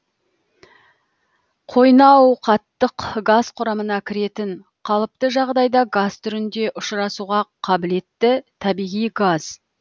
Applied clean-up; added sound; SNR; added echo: none; none; none; none.